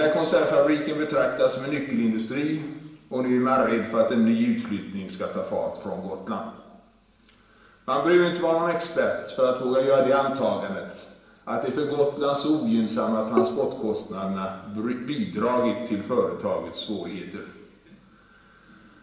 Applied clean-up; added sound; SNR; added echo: none; Bowed string instrument; 5 dB; reverberation time 1.1 s.